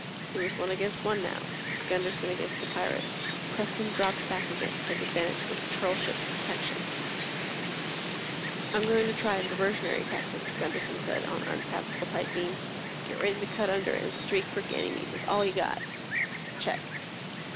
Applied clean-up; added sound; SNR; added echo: none; Wind; 1 dB; none.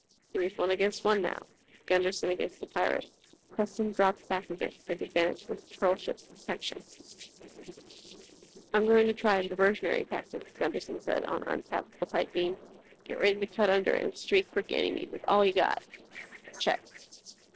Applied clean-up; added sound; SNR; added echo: neural separator model SepFormer DNS4.